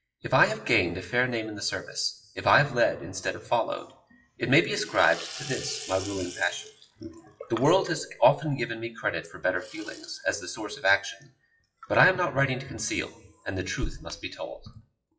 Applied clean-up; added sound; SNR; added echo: classical method WPE with log-MMSE.